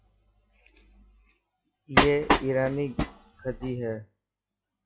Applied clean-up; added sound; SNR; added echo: classical method log-MMSE.